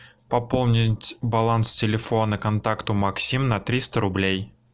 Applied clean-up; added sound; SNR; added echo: none; none; none; none.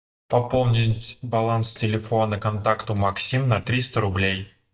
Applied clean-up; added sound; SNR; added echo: neural mask model DeepFilterNet 3.